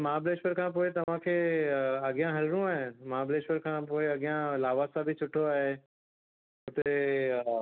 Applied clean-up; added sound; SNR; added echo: none; none; none; none.